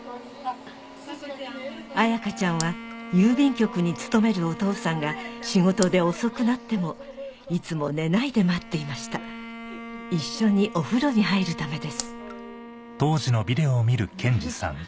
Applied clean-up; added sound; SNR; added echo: none; Bowed string instrument + Raindrop; 15 dB; none.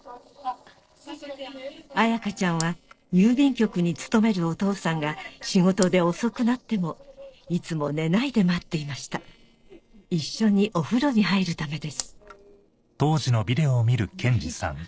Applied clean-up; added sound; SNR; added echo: neural separator model SepFormer DNS4.